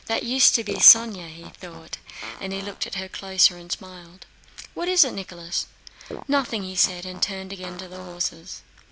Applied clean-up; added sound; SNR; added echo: none; Fart; 15 dB; none.